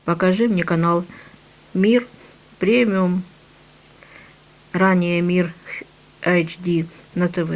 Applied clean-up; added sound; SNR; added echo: none; none; none; none.